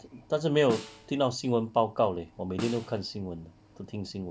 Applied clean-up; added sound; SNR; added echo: none; Snare drum; 15 dB; none.